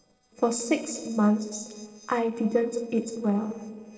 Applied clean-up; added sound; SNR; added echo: neural separator model SepFormer DNS4.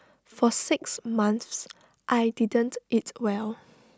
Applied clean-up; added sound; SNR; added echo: none; none; none; none.